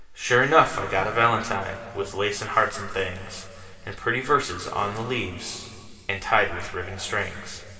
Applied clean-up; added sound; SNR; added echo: none; none; none; reverberation time 2.5 s.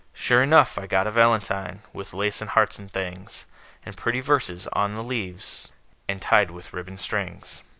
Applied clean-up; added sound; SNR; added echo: none; none; none; none.